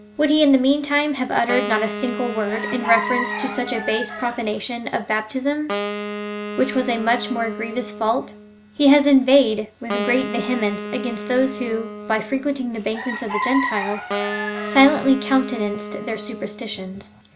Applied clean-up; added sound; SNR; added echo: none; Wind instrument, woodwind instrument + Chicken, rooster; 8 dB; none.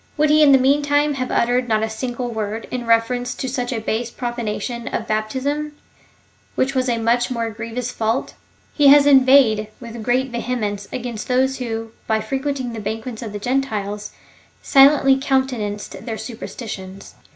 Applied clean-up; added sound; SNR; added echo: none; none; none; none.